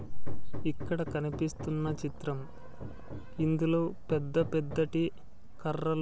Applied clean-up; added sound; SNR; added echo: none; Hammer; 15 dB; none.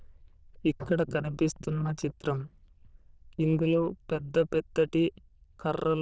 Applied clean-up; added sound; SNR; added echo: neural diffusion model UNIVERSE++.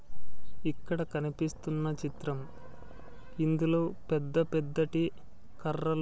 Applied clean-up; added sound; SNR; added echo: none; none; none; none.